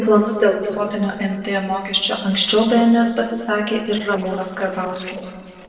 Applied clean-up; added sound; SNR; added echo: neural separator model SepFormer DNS4.